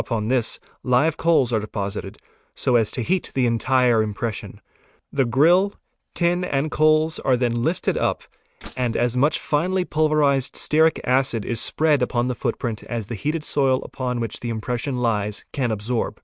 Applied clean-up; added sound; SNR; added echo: neural mask model RNNoise.